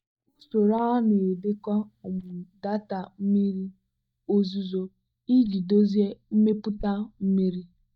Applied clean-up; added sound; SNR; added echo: neural mask model DeepFilterNet 3.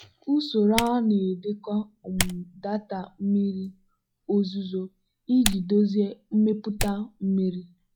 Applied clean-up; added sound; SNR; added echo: classical method log-MMSE.